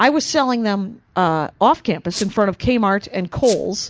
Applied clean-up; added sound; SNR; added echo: none; Squeak; 14 dB; none.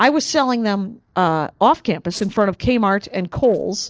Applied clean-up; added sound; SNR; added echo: neural separator model SepFormer DNS4.